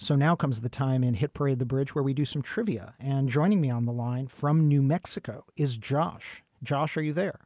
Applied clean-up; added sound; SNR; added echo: none; none; none; none.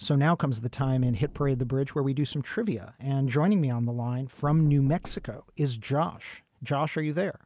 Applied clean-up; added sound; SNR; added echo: none; Knock; 19 dB; none.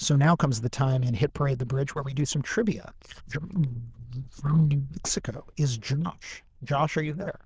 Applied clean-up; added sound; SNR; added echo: neural diffusion model UNIVERSE++.